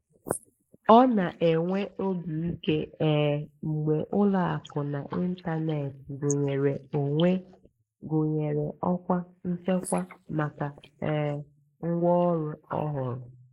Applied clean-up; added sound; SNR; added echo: neural mask model Resemble Enhance denoiser.